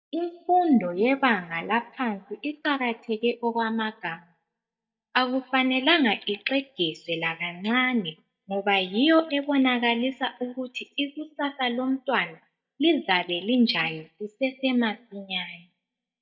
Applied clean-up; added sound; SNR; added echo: neural mask model DeepFilterNet 3.